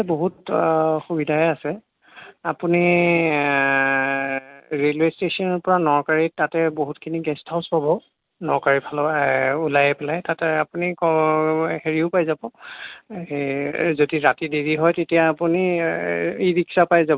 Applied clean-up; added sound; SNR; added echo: none; none; none; none.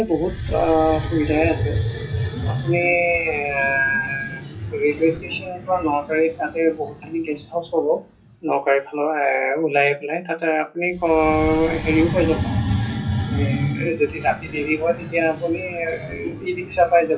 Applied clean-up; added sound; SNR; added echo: classical method WPE with log-MMSE.